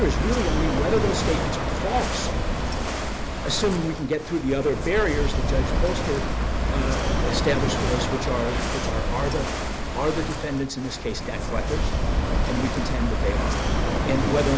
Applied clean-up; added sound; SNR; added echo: none; Walk, footsteps / Waves, surf / Wind; -3 dB; none.